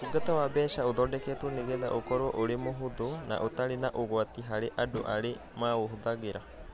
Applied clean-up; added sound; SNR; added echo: none; Crowd / Fireworks; 12 dB; none.